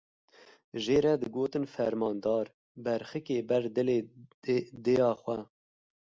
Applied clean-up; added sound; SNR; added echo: none; none; none; none.